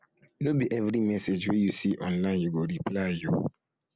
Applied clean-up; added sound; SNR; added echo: none; none; none; none.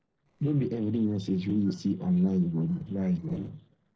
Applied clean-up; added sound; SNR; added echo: neural separator model SepFormer DNS4.